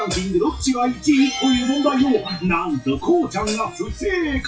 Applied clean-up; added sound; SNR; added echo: classical method WPE with log-MMSE.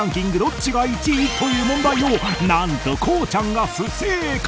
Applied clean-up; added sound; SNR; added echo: none; none; none; none.